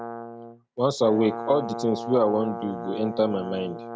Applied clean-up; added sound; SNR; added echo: none; Brass instrument; 9 dB; none.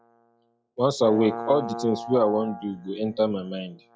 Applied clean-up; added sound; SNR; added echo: classical method log-MMSE.